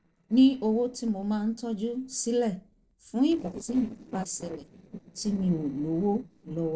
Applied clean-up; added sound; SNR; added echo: neural separator model SepFormer DNS4.